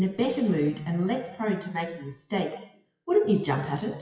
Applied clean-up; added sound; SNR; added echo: classical method WPE with log-MMSE.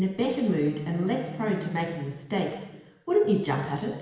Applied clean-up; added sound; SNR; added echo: none; Bowed string instrument; 16 dB; reverberation time 1.0 s.